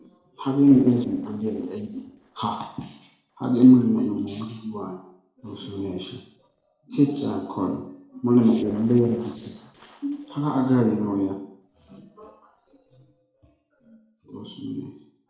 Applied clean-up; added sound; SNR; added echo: neural separator model SepFormer DNS4.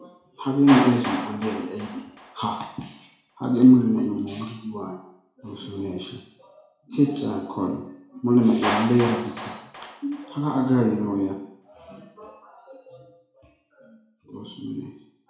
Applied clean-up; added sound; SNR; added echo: none; Clapping; 12 dB; reverberation time 0.6 s.